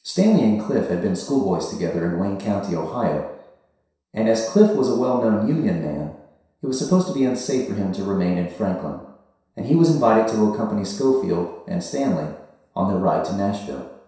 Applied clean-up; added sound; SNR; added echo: none; none; none; reverberation time 0.7 s.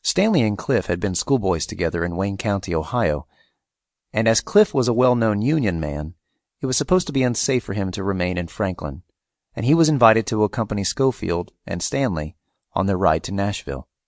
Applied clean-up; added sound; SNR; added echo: none; none; none; none.